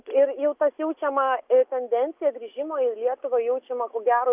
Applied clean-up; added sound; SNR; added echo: none; none; none; none.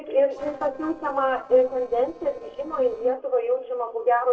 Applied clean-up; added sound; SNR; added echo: neural separator model SepFormer DNS4.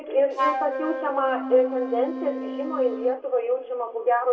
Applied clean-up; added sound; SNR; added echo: none; Wind instrument, woodwind instrument; 7 dB; reverberation time 1.7 s.